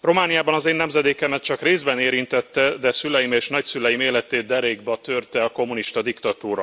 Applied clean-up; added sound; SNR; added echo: none; none; none; none.